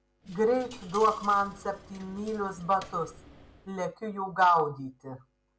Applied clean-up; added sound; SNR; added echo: none; Coin (dropping); 20 dB; none.